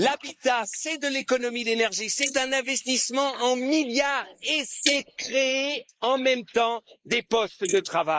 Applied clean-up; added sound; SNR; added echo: neural mask model Resemble Enhance denoiser.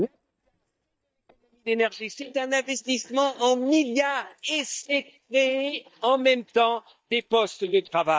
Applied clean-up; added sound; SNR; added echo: neural mask model DeepFilterNet 3.